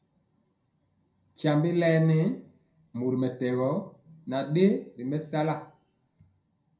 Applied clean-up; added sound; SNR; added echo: none; none; none; reverberation time 0.3 s.